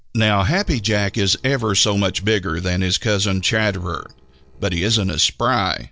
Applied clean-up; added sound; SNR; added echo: neural separator model SepFormer DNS4.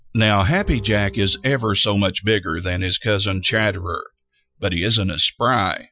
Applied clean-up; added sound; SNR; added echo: classical method Wiener filter.